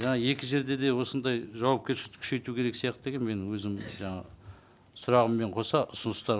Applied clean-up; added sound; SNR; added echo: none; none; none; none.